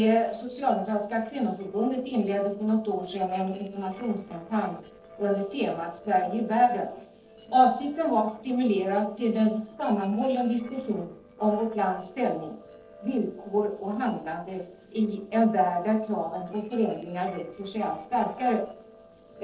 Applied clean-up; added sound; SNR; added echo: neural separator model SepFormer DNS4.